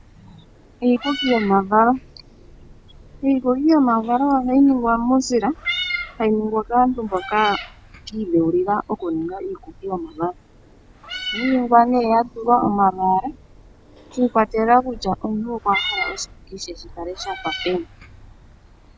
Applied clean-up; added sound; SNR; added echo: none; Meow; 13 dB; none.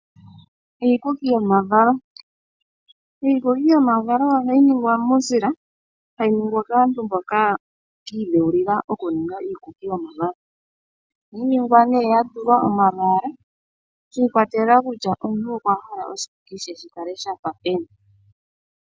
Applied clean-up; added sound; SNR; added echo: none; none; none; none.